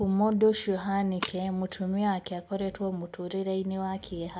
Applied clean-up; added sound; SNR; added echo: none; Shatter; 15 dB; none.